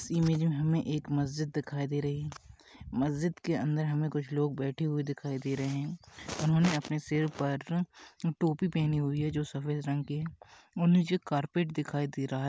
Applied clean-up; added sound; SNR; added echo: none; none; none; none.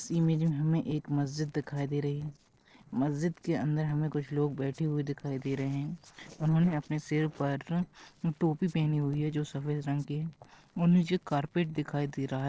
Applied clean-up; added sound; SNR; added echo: neural separator model SepFormer DNS4.